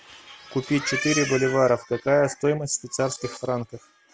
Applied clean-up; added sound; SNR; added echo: none; none; none; none.